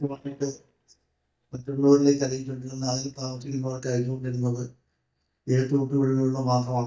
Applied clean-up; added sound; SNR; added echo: neural mask model DeepFilterNet 3.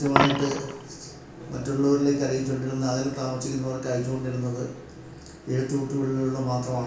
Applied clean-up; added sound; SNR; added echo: none; Coin (dropping); 7 dB; reverberation time 0.6 s.